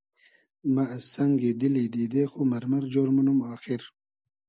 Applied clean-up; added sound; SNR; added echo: none; none; none; none.